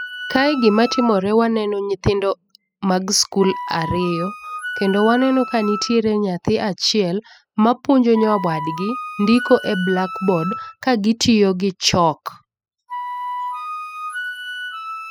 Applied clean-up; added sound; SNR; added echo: classical method spectral subtraction.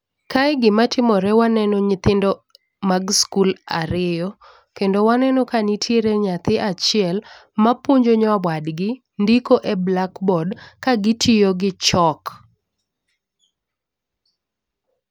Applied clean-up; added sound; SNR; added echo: none; none; none; none.